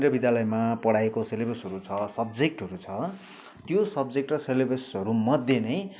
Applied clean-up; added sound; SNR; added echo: none; none; none; none.